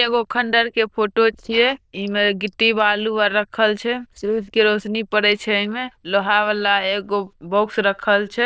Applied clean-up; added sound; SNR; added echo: neural diffusion model UNIVERSE++.